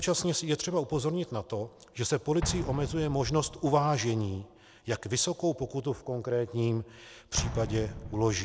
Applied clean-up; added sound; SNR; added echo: none; Explosion; 12 dB; none.